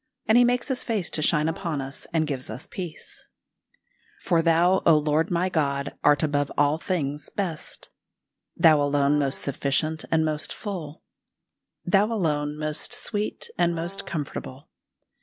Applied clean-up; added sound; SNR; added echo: none; Brass instrument; 20 dB; none.